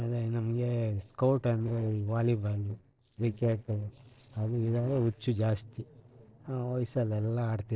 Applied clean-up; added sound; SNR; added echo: neural separator model SepFormer DNS4.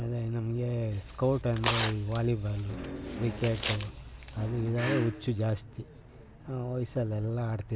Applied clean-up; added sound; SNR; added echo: none; Tearing; 7 dB; none.